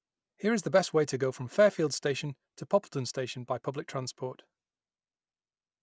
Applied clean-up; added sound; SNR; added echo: none; none; none; none.